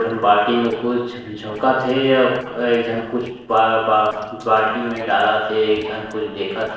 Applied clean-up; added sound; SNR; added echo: neural separator model SepFormer DNS4.